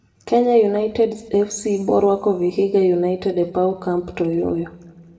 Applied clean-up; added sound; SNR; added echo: none; none; none; reverberation time 1.2 s.